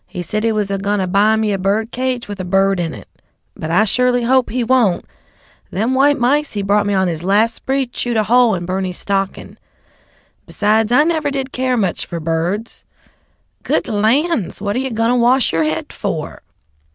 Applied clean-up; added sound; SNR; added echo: none; none; none; none.